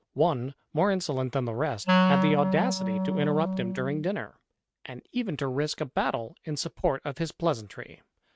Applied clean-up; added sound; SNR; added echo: neural mask model RNNoise.